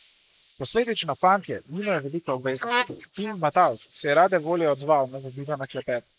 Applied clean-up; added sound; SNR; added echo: neural mask model Resemble Enhance denoiser.